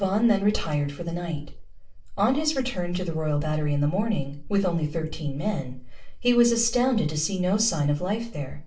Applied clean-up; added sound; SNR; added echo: none; none; none; reverberation time 0.3 s.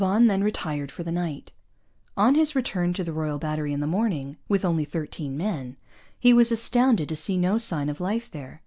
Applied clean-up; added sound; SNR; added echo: none; none; none; none.